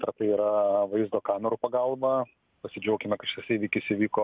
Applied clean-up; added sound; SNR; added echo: none; none; none; none.